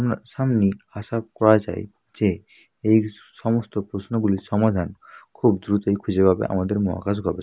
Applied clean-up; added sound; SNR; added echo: none; none; none; none.